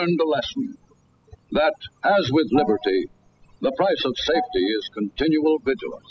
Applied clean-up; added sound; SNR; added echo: classical method spectral subtraction.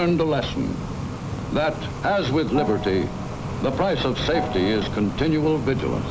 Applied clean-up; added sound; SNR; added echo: none; Gong; 12 dB; none.